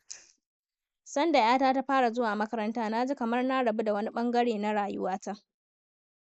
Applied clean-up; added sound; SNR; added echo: neural mask model Resemble Enhance denoiser.